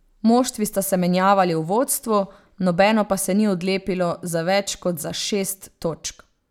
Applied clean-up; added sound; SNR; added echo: none; none; none; none.